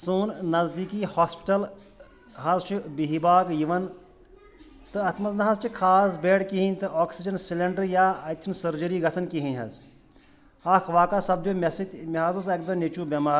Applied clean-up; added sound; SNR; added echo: none; none; none; none.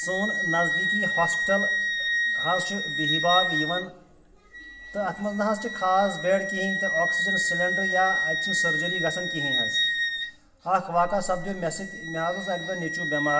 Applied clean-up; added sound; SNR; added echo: none; Wind instrument, woodwind instrument; 0 dB; reverberation time 0.7 s.